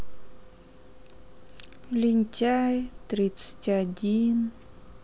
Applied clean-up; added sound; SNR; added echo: none; none; none; none.